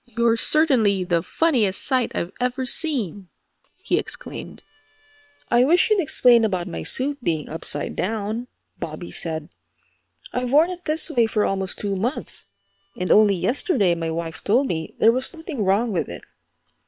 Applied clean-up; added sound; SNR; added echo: neural separator model SepFormer WHAM!.